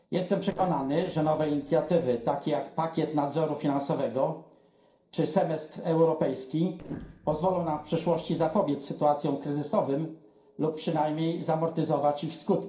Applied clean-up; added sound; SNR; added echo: neural separator model SepFormer DNS4.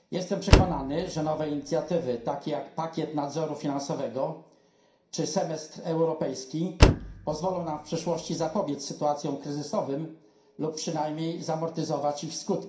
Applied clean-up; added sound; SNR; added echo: none; Slam; -4 dB; reverberation time 0.5 s.